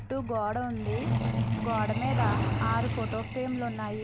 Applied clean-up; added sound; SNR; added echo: none; Truck; -2 dB; none.